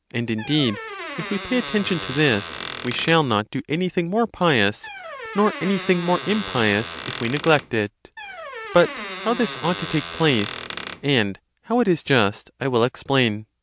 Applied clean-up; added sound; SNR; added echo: none; Squeak; 10 dB; none.